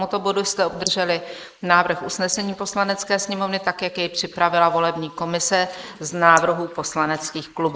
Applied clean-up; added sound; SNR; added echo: neural mask model Resemble Enhance denoiser.